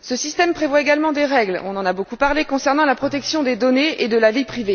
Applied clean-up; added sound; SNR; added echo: none; none; none; none.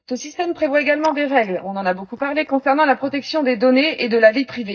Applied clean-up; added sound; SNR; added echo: neural mask model DeepFilterNet 3.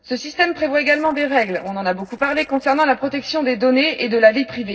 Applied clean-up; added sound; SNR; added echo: neural separator model SepFormer DNS4.